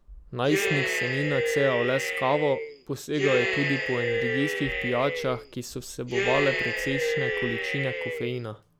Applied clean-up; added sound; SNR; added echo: none; Cheering; 0 dB; none.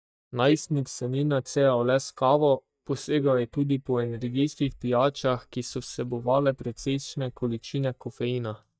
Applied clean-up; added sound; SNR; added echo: neural mask model DeepFilterNet 3.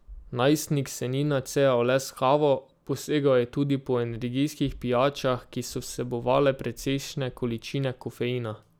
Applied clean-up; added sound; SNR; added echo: none; none; none; none.